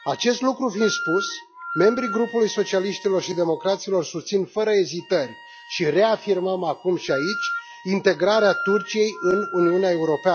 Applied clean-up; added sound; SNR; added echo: classical method log-MMSE.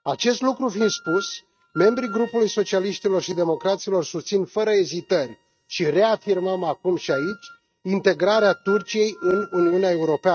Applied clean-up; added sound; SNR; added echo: neural mask model RNNoise.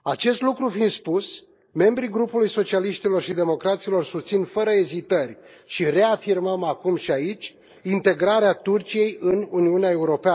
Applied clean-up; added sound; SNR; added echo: neural mask model Resemble Enhance denoiser.